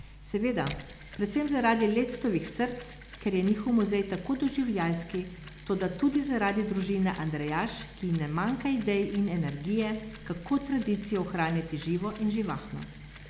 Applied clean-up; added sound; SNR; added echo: none; Mechanisms; 11 dB; none.